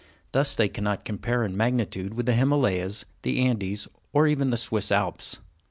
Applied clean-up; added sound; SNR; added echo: none; none; none; none.